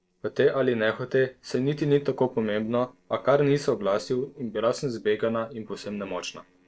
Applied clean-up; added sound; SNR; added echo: neural separator model SepFormer DNS4.